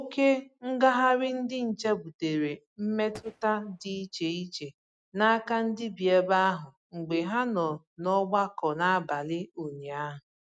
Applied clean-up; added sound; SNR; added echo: neural mask model RNNoise.